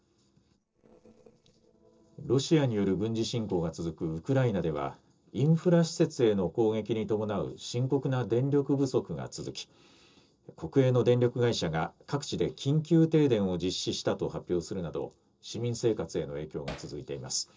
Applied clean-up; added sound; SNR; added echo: neural separator model SepFormer DNS4.